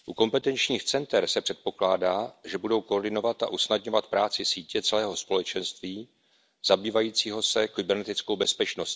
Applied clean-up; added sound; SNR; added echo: none; none; none; none.